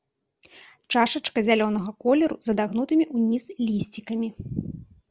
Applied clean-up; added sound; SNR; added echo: none; none; none; none.